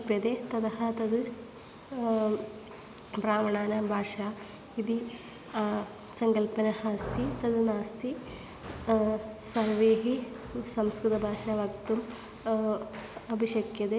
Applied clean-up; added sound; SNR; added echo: none; none; none; none.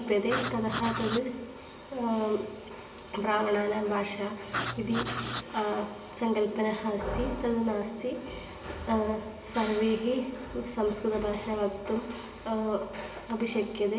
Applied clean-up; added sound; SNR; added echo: none; Writing; 4 dB; reverberation time 0.6 s.